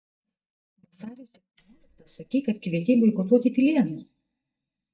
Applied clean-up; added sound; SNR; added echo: neural mask model DeepFilterNet 3.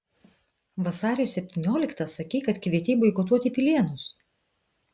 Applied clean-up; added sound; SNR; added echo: none; none; none; none.